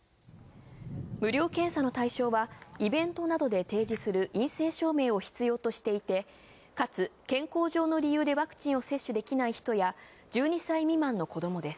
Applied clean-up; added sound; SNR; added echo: none; none; none; none.